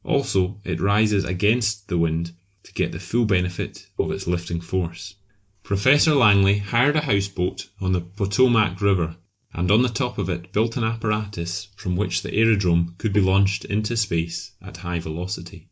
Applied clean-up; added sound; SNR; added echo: neural mask model Resemble Enhance denoiser.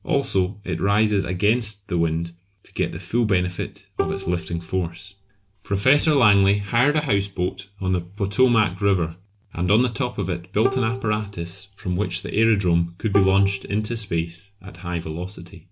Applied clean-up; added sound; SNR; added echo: none; Bowed string instrument; 11 dB; none.